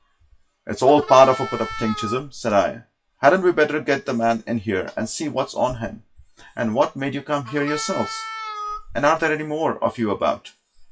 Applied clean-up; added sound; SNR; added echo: classical method WPE with log-MMSE.